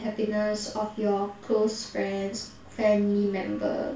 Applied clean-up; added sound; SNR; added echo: none; none; none; reverberation time 0.3 s.